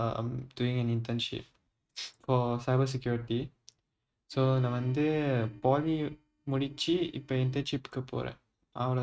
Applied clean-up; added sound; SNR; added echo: neural mask model RNNoise.